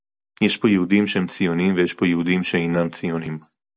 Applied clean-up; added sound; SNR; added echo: none; none; none; none.